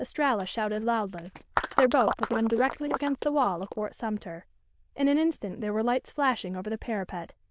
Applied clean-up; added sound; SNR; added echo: neural diffusion model UNIVERSE++.